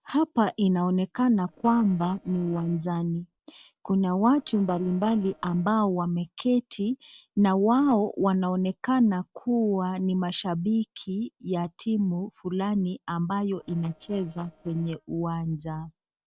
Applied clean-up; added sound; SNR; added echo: neural separator model SepFormer DNS4.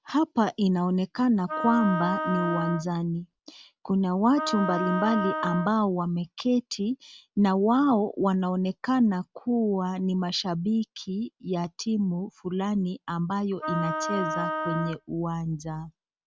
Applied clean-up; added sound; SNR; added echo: none; Wind instrument, woodwind instrument; 5 dB; none.